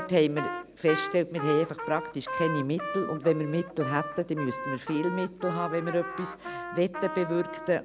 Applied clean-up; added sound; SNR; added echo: none; Trumpet; 8 dB; none.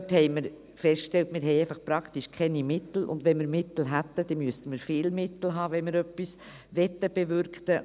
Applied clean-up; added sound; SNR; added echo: none; none; none; none.